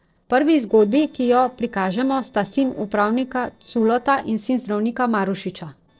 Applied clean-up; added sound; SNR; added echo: neural separator model SepFormer DNS4.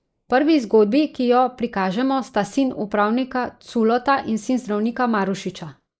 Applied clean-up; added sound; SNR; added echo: neural mask model Resemble Enhance denoiser.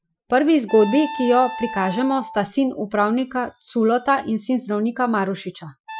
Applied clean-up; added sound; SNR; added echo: classical method Wiener filter.